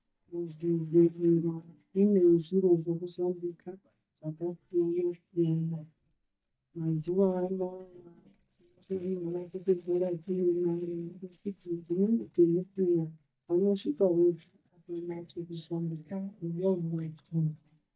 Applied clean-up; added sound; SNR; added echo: neural mask model DeepFilterNet 3.